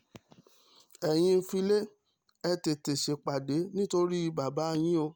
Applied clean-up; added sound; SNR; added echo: none; none; none; none.